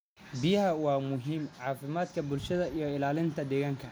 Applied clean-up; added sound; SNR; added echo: none; none; none; none.